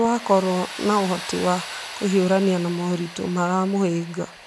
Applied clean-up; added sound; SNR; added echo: none; Tools; 14 dB; none.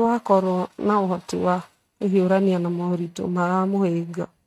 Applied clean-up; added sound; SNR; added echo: neural mask model RNNoise.